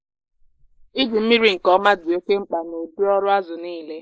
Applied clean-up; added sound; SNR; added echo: neural mask model Resemble Enhance denoiser.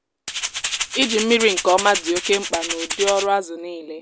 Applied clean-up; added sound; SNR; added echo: none; Rattle (instrument); 5 dB; none.